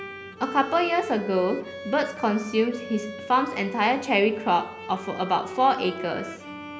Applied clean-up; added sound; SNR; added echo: none; Bowed string instrument; 13 dB; none.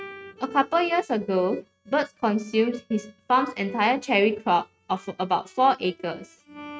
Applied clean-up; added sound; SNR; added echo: neural mask model RNNoise.